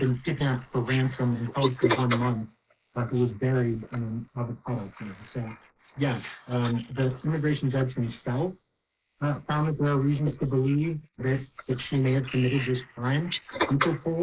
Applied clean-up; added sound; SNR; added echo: neural mask model Resemble Enhance denoiser.